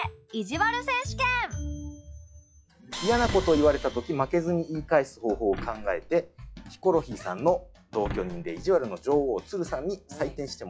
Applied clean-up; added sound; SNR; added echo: classical method log-MMSE.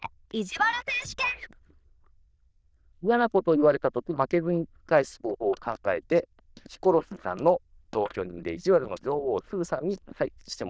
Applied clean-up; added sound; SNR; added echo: neural diffusion model UNIVERSE++.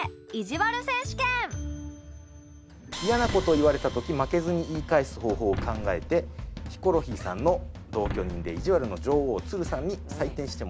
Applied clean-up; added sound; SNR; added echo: none; Boom; 11 dB; none.